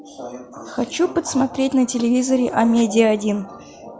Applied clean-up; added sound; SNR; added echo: none; none; none; none.